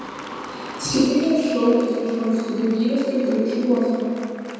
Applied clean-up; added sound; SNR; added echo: none; Applause; 20 dB; reverberation time 2.0 s.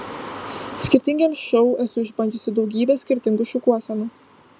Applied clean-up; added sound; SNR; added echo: none; none; none; none.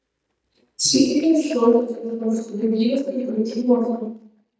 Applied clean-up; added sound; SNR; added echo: neural mask model DeepFilterNet 3.